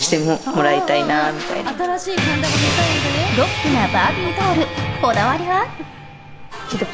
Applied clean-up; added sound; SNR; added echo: none; Wood; 14 dB; none.